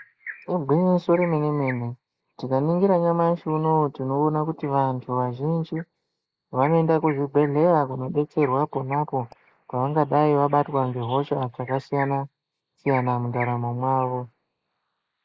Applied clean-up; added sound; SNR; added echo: neural mask model Resemble Enhance denoiser.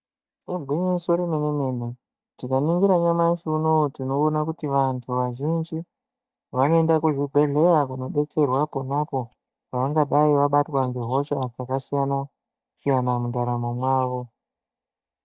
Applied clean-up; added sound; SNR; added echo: neural mask model DeepFilterNet 3.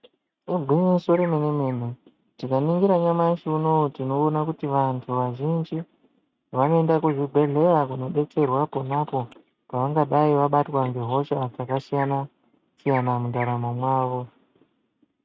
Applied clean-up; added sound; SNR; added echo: neural mask model RNNoise.